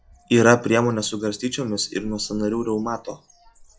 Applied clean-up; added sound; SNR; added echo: classical method log-MMSE.